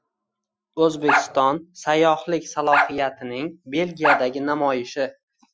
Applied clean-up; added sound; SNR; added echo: classical method Wiener filter.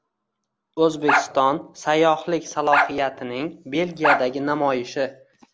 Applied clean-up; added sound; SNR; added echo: none; Bark; 2 dB; none.